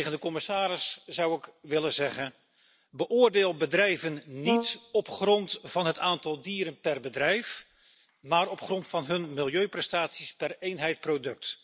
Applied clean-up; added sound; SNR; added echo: none; Brass instrument; 4 dB; none.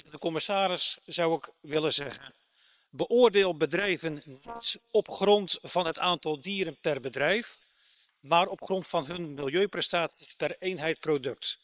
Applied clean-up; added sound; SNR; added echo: neural separator model SepFormer WHAM!.